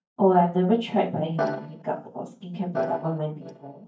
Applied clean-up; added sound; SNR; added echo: neural mask model DeepFilterNet 3.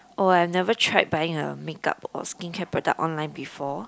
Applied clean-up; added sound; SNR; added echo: none; none; none; none.